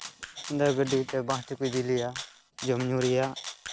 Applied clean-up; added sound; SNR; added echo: none; Rattle (instrument); 12 dB; none.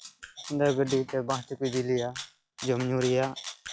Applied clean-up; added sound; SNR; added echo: classical method log-MMSE.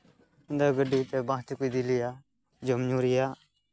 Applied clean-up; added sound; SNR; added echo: none; none; none; none.